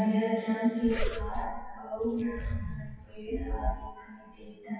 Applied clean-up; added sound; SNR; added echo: classical method WPE with log-MMSE.